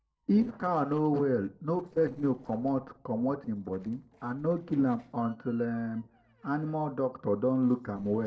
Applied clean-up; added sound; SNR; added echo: neural separator model SepFormer DNS4.